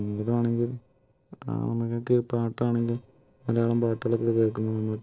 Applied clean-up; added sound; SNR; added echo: neural separator model SepFormer DNS4.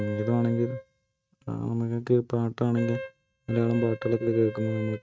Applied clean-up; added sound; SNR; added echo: neural mask model RNNoise.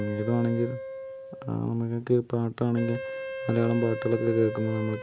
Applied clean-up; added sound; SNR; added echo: none; Wind instrument, woodwind instrument; 9 dB; none.